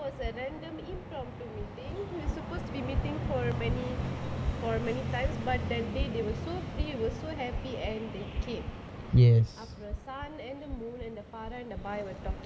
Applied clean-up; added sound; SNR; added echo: none; Walk, footsteps; 16 dB; none.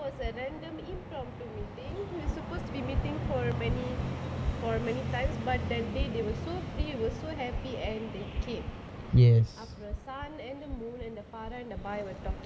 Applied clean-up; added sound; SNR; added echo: none; none; none; none.